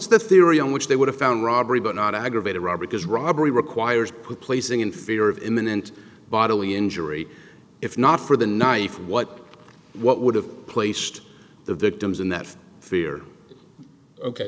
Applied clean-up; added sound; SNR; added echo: none; none; none; none.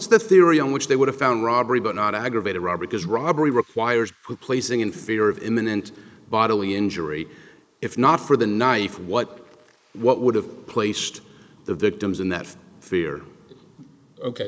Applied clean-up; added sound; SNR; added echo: neural mask model Resemble Enhance denoiser.